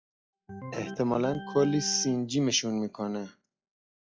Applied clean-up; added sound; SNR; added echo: classical method log-MMSE.